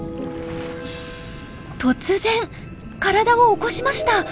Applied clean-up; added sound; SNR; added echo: none; none; none; none.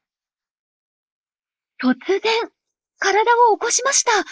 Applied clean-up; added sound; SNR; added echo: neural mask model Resemble Enhance denoiser.